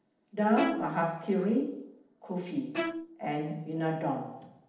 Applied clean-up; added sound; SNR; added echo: neural separator model SepFormer DNS4.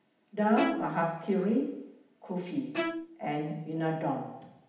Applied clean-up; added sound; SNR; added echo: none; Bowed string instrument; 7 dB; reverberation time 0.8 s.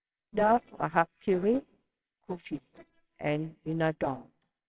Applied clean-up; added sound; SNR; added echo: neural separator model SepFormer WHAMR!.